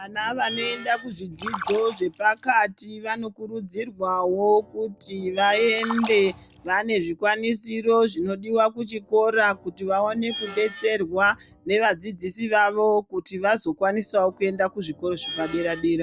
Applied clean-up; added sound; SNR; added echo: none; Screech + Splash, splatter; 13 dB; none.